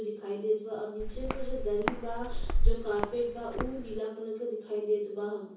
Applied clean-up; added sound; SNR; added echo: none; Walk, footsteps; -5 dB; reverberation time 0.6 s.